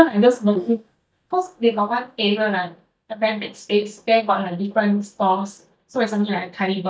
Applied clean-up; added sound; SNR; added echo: neural mask model DeepFilterNet 3.